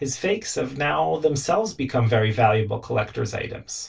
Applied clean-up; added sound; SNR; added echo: none; none; none; reverberation time 0.2 s.